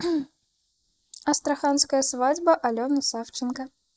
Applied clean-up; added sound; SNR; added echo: neural mask model Resemble Enhance denoiser.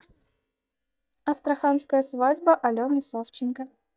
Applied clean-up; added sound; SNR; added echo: neural mask model DeepFilterNet 3.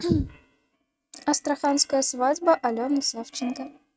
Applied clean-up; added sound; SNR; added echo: neural mask model RNNoise.